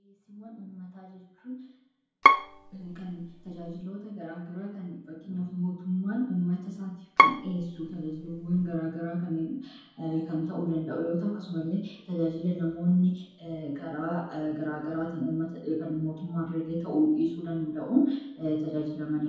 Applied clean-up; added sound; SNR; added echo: none; Bowed string instrument; -4 dB; reverberation time 1.9 s.